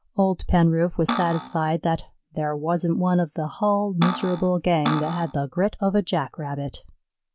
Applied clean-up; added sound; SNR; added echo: none; Cutlery, silverware; 4 dB; none.